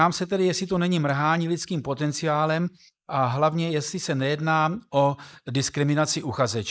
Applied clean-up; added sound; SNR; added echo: neural mask model Resemble Enhance denoiser.